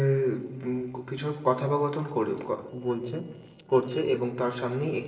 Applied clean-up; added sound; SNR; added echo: neural separator model SepFormer DNS4.